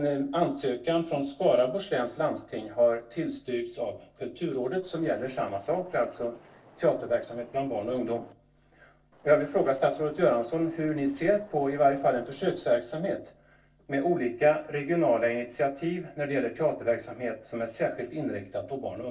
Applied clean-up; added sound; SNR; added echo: neural separator model SepFormer DNS4.